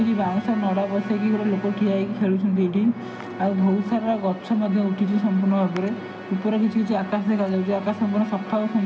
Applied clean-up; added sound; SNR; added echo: none; Musical instrument + Drum; 16 dB; none.